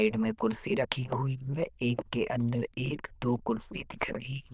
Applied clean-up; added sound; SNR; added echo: neural diffusion model UNIVERSE++.